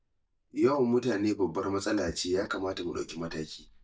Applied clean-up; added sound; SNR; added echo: neural mask model DeepFilterNet 3.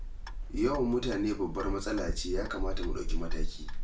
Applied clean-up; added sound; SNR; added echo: none; Clock; -1 dB; reverberation time 0.3 s.